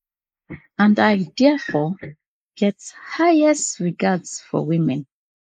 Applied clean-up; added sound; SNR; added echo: neural mask model Resemble Enhance denoiser.